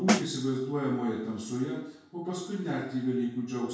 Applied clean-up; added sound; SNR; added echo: none; Snare drum; 0 dB; reverberation time 0.6 s.